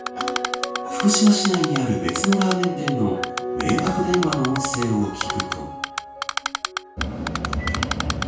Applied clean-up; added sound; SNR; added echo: none; Typing; 7 dB; reverberation time 0.7 s.